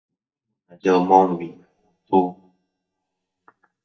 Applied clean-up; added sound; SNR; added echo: neural mask model DeepFilterNet 3.